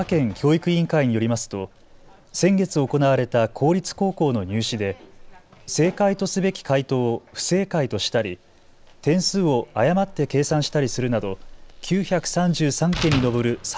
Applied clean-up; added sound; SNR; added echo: none; Slam; 17 dB; none.